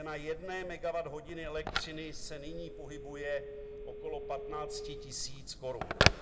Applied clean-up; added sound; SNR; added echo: none; Telephone; -3 dB; reverberation time 0.6 s.